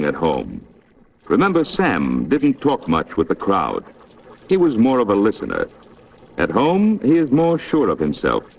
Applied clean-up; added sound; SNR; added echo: neural separator model SepFormer DNS4.